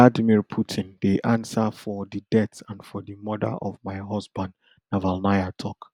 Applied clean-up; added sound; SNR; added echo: none; none; none; none.